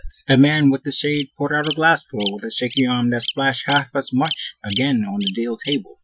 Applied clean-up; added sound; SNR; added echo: classical method Wiener filter.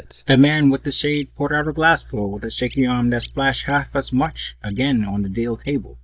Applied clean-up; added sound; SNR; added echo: neural mask model DeepFilterNet 3.